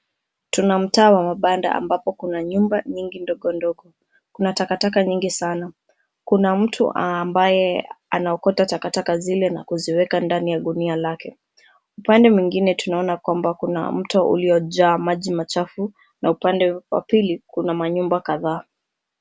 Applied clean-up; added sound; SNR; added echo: none; none; none; none.